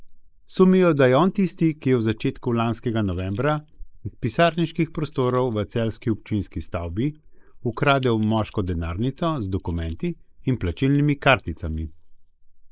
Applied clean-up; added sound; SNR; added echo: neural mask model Resemble Enhance denoiser.